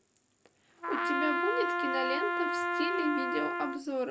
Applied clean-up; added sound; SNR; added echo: none; Trumpet; -3 dB; none.